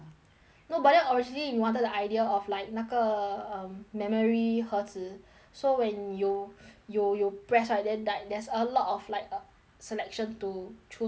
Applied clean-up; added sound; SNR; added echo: none; none; none; none.